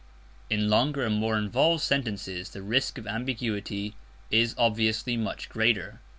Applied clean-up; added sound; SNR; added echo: none; none; none; none.